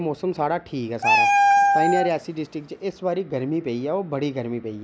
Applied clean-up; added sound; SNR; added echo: none; Meow; -4 dB; none.